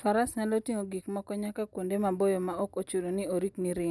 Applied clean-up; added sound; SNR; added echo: none; none; none; none.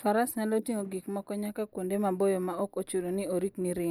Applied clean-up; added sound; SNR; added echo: neural mask model Resemble Enhance denoiser.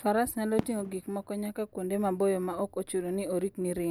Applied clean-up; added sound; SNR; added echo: none; Fireworks; 15 dB; none.